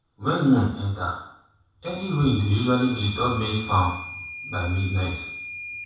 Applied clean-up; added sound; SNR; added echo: none; Microwave oven / Alarm; 15 dB; reverberation time 0.7 s.